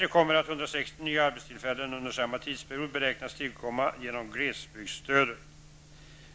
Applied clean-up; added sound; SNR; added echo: none; none; none; none.